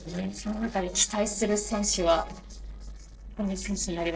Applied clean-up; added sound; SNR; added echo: neural separator model SepFormer DNS4.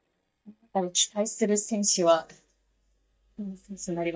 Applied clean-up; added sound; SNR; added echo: neural mask model DeepFilterNet 3.